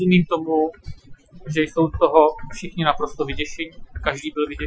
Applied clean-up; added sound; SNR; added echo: classical method Wiener filter.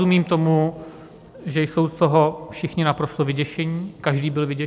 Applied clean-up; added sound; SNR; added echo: none; none; none; none.